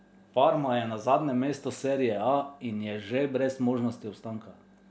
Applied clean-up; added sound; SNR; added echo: none; none; none; none.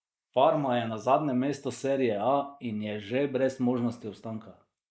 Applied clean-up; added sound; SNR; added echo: neural mask model Resemble Enhance denoiser.